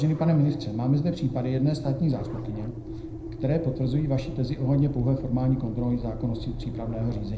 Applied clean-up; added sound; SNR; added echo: none; Engine; 9 dB; reverberation time 0.5 s.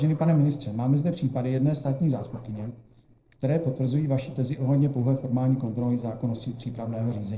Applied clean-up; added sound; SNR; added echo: neural separator model SepFormer DNS4.